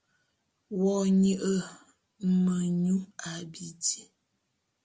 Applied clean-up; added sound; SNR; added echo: none; none; none; none.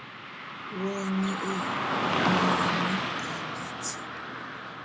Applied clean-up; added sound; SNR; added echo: none; Car passing by / Traffic noise, roadway noise; -5 dB; none.